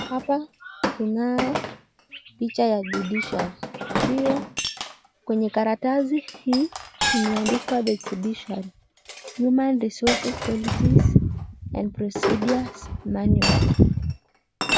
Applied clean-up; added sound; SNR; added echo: none; Chink, clink; 7 dB; none.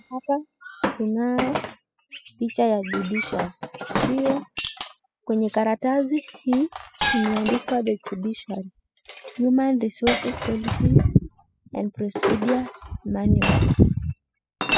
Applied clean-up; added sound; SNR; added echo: classical method spectral subtraction.